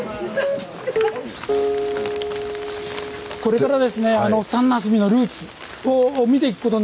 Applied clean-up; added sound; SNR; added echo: none; none; none; none.